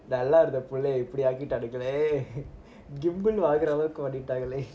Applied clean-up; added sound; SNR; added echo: none; none; none; none.